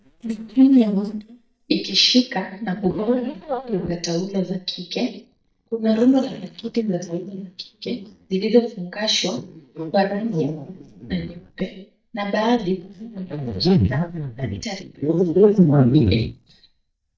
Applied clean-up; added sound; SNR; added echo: neural mask model DeepFilterNet 3.